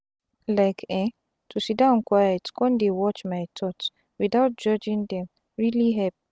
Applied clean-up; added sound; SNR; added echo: none; none; none; none.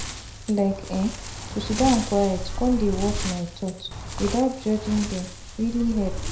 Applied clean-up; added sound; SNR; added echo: none; Wind; 7 dB; reverberation time 0.4 s.